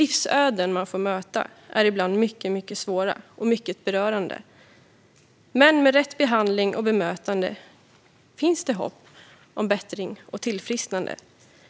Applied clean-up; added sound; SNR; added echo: none; none; none; none.